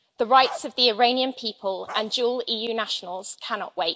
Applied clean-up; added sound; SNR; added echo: none; Bark; 16 dB; none.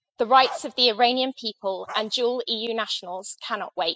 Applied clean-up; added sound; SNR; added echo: classical method spectral subtraction.